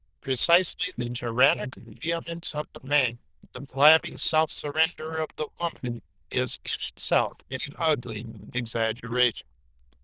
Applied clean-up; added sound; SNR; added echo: neural diffusion model UNIVERSE++.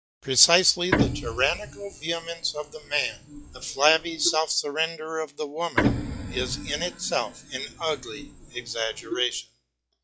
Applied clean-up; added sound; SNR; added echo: classical method log-MMSE.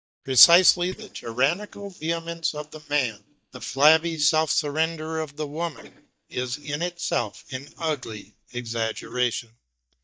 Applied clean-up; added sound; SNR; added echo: neural mask model DeepFilterNet 3.